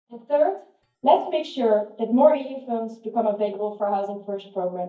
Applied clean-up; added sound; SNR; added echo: neural mask model DeepFilterNet 3.